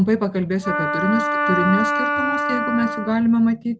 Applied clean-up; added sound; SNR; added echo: none; Wind instrument, woodwind instrument; 1 dB; none.